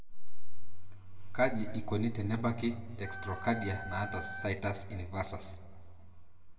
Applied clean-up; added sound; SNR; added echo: none; Wind instrument, woodwind instrument; 13 dB; reverberation time 1.1 s.